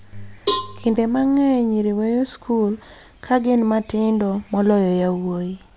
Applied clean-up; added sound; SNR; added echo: none; Cowbell; 11 dB; none.